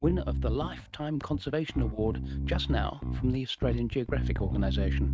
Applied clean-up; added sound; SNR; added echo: neural mask model RNNoise.